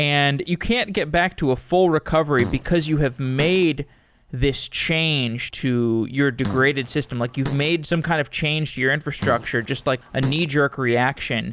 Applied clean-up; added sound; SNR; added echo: none; Fart; 12 dB; none.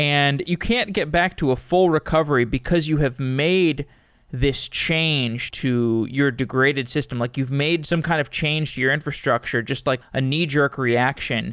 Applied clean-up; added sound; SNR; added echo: none; none; none; none.